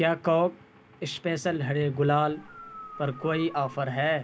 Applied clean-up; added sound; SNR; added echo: none; Dog; 17 dB; none.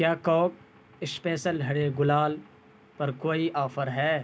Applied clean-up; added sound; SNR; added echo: none; none; none; none.